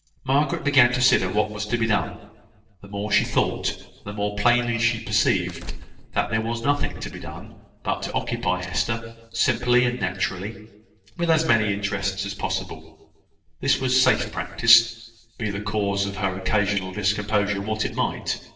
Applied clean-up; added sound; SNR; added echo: neural separator model SepFormer DNS4.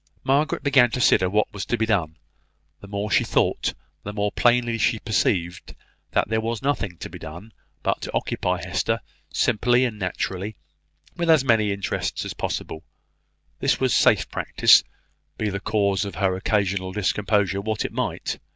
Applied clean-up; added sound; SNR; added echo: none; none; none; none.